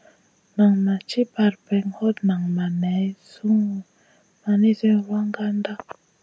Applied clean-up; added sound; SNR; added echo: none; none; none; none.